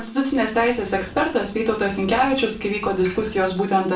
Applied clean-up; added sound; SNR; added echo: none; Wind; 19 dB; reverberation time 0.3 s.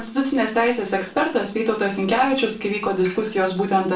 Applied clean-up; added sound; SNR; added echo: neural separator model SepFormer DNS4.